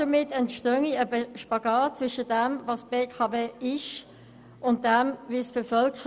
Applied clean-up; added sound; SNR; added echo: none; none; none; none.